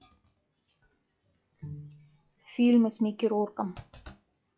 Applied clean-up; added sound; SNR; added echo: classical method log-MMSE.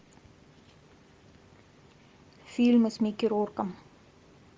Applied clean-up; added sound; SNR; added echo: none; none; none; none.